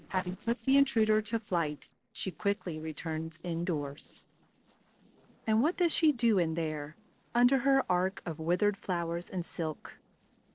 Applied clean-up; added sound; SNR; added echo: neural separator model SepFormer DNS4.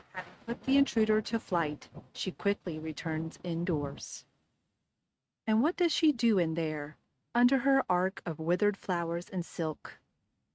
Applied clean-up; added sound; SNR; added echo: neural mask model RNNoise.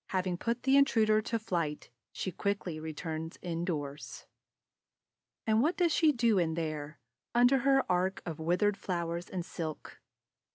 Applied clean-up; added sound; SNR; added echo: none; none; none; none.